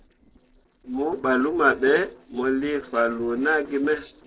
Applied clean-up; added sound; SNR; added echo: neural separator model SepFormer DNS4.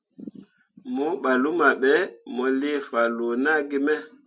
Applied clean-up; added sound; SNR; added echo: none; none; none; none.